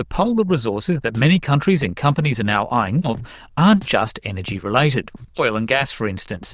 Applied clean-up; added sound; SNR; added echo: neural diffusion model UNIVERSE++.